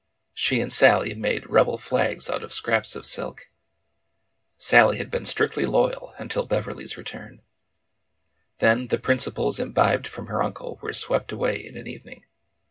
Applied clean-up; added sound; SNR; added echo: none; none; none; reverberation time 0.2 s.